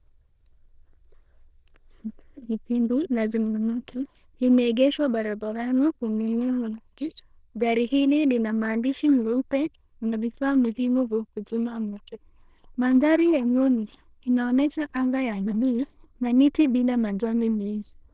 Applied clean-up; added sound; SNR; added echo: neural diffusion model UNIVERSE++.